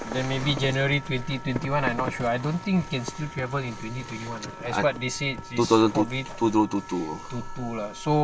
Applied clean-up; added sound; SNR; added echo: none; Wind instrument, woodwind instrument + Livestock, farm animals, working animals; 12 dB; none.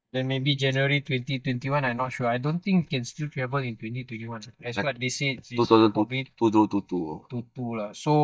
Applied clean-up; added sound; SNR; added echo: neural mask model DeepFilterNet 3.